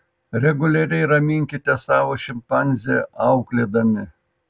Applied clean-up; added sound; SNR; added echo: none; none; none; none.